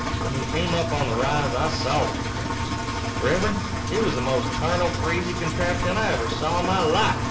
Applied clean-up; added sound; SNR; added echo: none; Engine; 1 dB; reverberation time 0.7 s.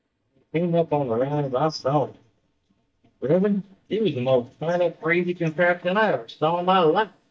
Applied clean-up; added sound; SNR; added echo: neural mask model DeepFilterNet 3.